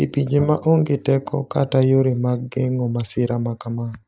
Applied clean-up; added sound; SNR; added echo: neural mask model DeepFilterNet 3.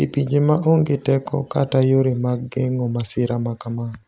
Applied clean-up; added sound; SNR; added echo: none; none; none; none.